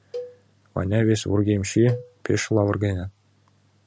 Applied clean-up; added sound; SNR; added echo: none; Cowbell; 18 dB; none.